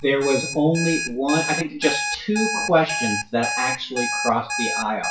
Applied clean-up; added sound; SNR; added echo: classical method WPE with log-MMSE.